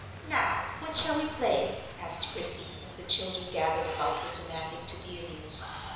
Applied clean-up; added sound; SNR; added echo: none; Water; 14 dB; reverberation time 1.0 s.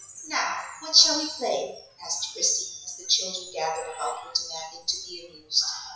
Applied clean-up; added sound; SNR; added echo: classical method WPE with log-MMSE.